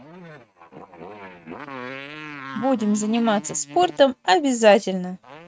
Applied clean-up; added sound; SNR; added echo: neural mask model RNNoise.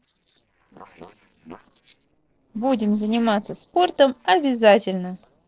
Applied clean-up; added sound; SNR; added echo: neural separator model SepFormer DNS4.